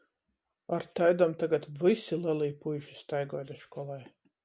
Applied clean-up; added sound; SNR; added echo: none; none; none; none.